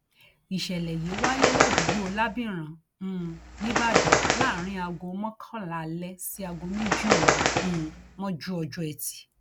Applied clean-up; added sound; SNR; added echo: none; Bird; -4 dB; none.